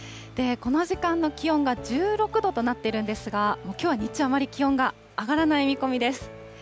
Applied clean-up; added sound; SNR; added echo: none; none; none; none.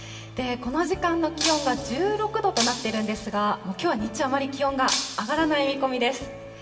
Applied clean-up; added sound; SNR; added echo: none; Shatter; 7 dB; reverberation time 0.8 s.